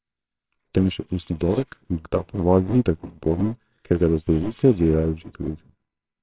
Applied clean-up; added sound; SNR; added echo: neural separator model SepFormer WHAMR!.